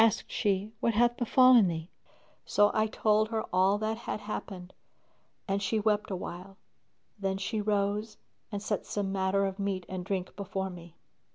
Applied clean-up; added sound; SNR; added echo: none; none; none; none.